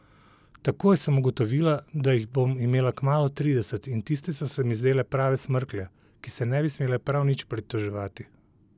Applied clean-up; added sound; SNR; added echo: none; none; none; none.